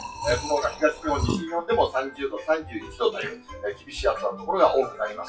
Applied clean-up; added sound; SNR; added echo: classical method WPE with log-MMSE.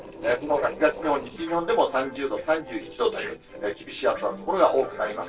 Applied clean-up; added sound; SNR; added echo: neural separator model SepFormer DNS4.